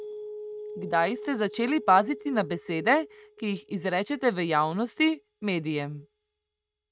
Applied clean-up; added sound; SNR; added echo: neural mask model RNNoise.